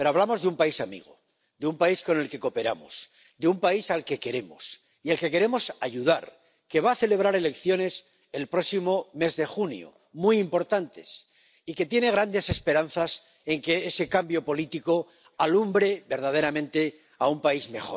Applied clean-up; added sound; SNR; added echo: none; none; none; none.